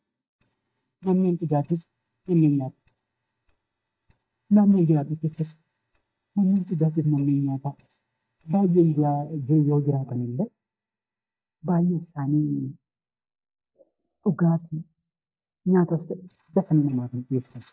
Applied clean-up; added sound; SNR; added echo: neural mask model DeepFilterNet 3.